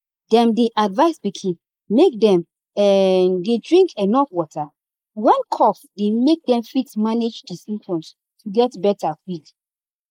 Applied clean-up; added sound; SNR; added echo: neural mask model Resemble Enhance denoiser.